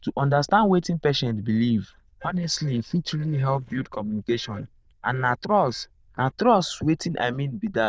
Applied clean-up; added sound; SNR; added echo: neural diffusion model UNIVERSE++.